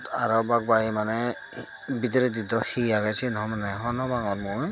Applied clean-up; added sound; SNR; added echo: none; none; none; none.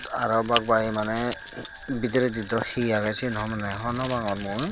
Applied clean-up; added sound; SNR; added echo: none; Keys jangling; 13 dB; none.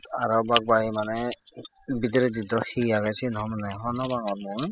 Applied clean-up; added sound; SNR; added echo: classical method spectral subtraction.